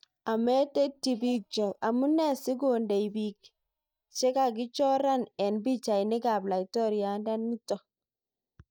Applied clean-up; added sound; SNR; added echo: neural mask model DeepFilterNet 3.